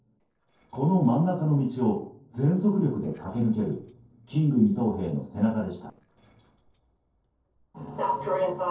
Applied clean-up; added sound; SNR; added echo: neural separator model SepFormer DNS4.